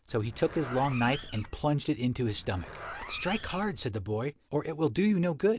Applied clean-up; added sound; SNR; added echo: none; Zipper (clothing); 14 dB; none.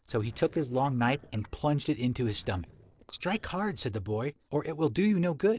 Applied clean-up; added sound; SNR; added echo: neural separator model SepFormer DNS4.